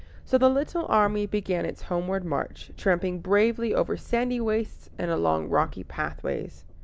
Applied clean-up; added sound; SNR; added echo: none; Train; 15 dB; none.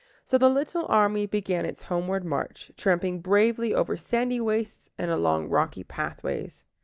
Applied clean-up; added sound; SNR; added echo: neural mask model DeepFilterNet 3.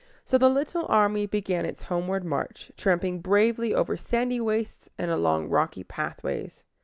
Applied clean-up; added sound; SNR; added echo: none; none; none; none.